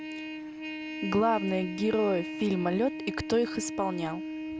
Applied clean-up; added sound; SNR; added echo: none; Trumpet; 7 dB; none.